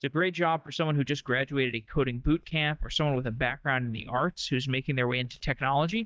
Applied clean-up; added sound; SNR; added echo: neural mask model DeepFilterNet 3.